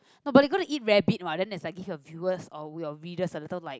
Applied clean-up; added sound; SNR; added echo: none; none; none; none.